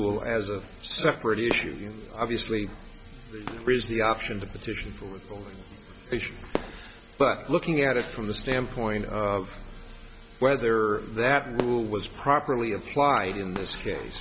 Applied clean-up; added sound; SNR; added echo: none; Fireworks; 15 dB; none.